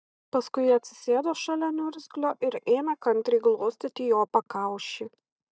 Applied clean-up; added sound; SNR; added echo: neural mask model DeepFilterNet 3.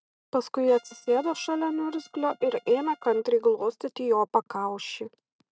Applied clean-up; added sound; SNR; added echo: neural mask model RNNoise.